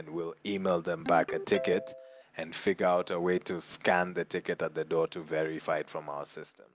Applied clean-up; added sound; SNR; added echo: none; Ringtone; 15 dB; none.